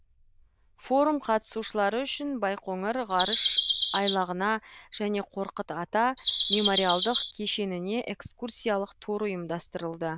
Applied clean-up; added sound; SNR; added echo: neural diffusion model UNIVERSE++.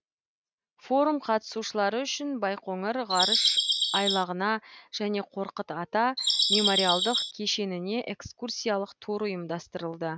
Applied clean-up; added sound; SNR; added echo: neural mask model RNNoise.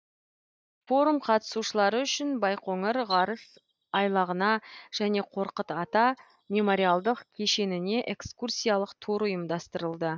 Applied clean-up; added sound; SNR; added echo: neural mask model DeepFilterNet 3.